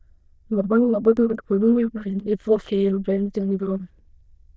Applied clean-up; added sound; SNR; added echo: neural diffusion model UNIVERSE++.